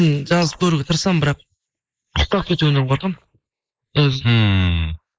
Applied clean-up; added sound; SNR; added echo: neural mask model Resemble Enhance denoiser.